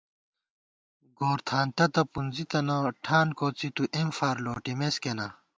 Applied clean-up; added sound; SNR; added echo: none; none; none; none.